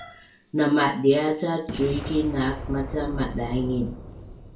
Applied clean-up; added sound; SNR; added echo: none; Boom; 11 dB; reverberation time 0.3 s.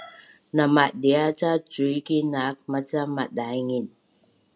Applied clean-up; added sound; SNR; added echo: none; none; none; none.